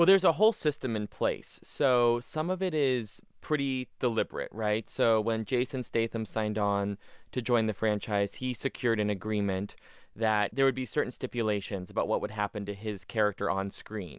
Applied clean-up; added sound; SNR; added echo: none; none; none; none.